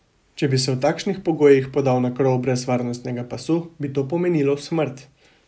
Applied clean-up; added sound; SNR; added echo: none; none; none; none.